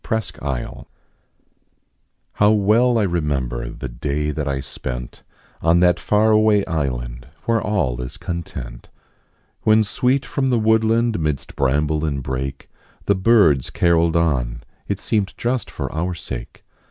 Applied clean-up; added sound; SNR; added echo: none; none; none; none.